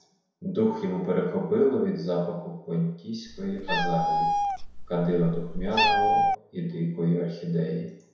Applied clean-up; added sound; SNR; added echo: none; Meow; -2 dB; reverberation time 0.7 s.